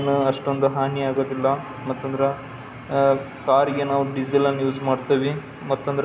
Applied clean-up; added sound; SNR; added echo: none; none; none; none.